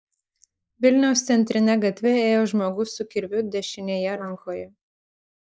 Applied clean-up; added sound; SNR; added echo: neural mask model Resemble Enhance denoiser.